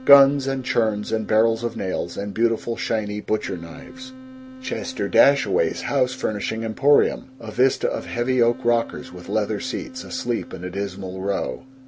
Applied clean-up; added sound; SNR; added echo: none; Wind instrument, woodwind instrument; 18 dB; none.